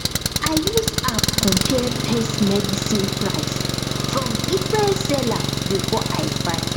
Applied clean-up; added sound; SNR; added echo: none; Engine; -2 dB; none.